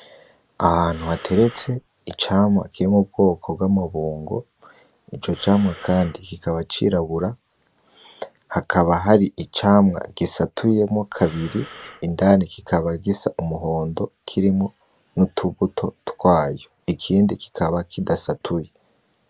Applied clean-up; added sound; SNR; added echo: none; Breathing; 19 dB; none.